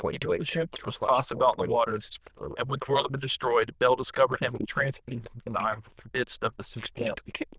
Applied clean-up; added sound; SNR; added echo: neural diffusion model UNIVERSE++.